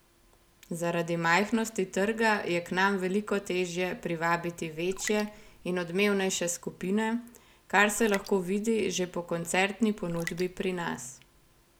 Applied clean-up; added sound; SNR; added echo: none; Raindrop; 14 dB; none.